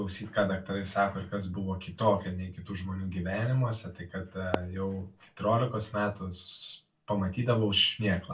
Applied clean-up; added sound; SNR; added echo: none; Fireworks; 17 dB; reverberation time 0.2 s.